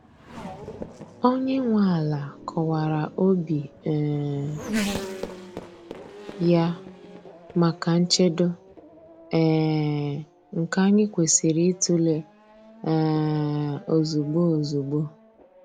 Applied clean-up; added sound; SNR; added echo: none; Race car, auto racing / Accelerating, revving, vroom; 15 dB; none.